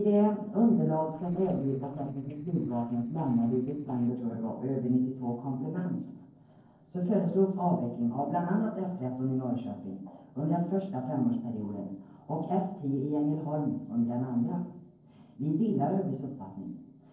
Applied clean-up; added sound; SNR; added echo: neural separator model SepFormer DNS4.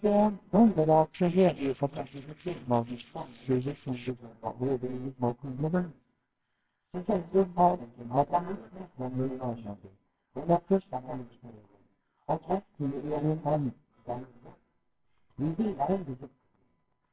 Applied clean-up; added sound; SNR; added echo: neural separator model SepFormer WHAMR!.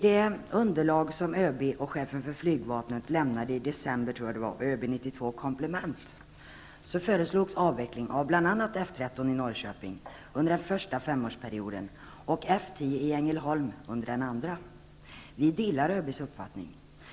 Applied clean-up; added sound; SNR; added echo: none; none; none; none.